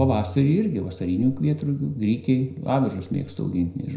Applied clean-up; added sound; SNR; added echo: none; Organ; 14 dB; reverberation time 0.5 s.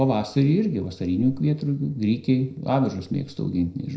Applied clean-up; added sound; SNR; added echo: neural separator model SepFormer DNS4.